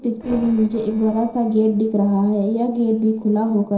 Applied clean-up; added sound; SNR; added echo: neural separator model SepFormer DNS4.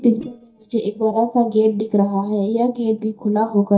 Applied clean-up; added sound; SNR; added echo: neural mask model DeepFilterNet 3.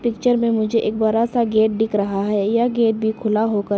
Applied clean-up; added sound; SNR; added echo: none; none; none; none.